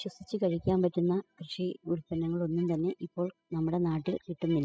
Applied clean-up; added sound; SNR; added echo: classical method spectral subtraction.